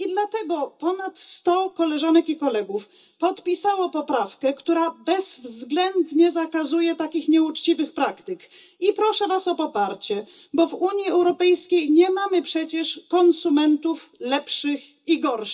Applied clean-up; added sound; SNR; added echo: none; none; none; reverberation time 0.2 s.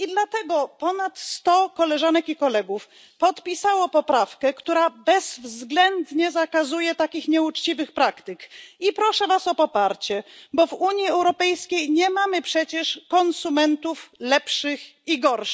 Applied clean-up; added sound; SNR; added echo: none; none; none; none.